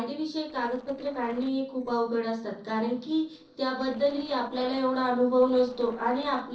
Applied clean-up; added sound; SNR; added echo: neural separator model SepFormer DNS4.